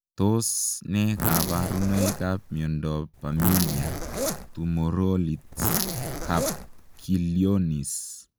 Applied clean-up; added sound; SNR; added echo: none; Zipper (clothing); 3 dB; none.